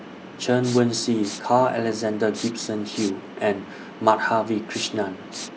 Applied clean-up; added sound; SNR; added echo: none; Respiratory sounds; 15 dB; none.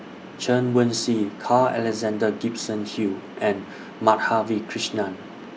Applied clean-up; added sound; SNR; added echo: none; none; none; none.